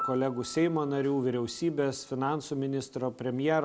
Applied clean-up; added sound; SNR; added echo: none; Piano; 16 dB; none.